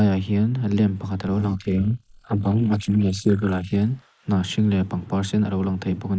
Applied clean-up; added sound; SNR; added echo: neural mask model Resemble Enhance denoiser.